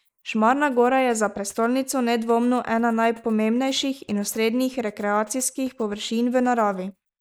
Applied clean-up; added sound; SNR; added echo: neural mask model Resemble Enhance denoiser.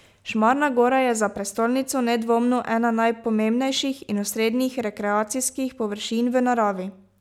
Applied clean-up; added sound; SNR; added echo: none; none; none; none.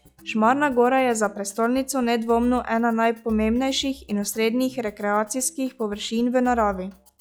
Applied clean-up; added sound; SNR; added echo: classical method log-MMSE.